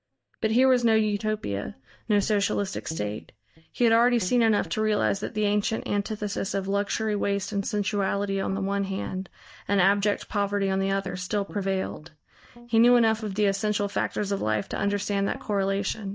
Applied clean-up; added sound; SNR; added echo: neural mask model DeepFilterNet 3.